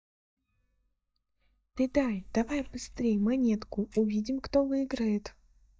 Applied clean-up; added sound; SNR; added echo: neural mask model DeepFilterNet 3.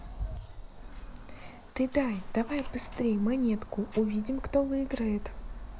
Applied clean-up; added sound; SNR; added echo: neural mask model Resemble Enhance denoiser.